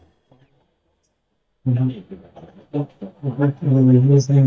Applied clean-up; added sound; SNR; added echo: neural mask model DeepFilterNet 3.